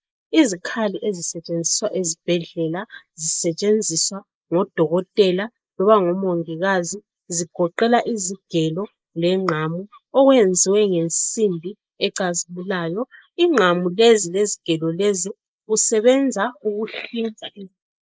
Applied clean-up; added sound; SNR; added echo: neural mask model Resemble Enhance denoiser.